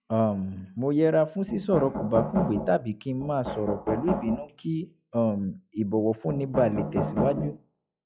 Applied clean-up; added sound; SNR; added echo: classical method log-MMSE.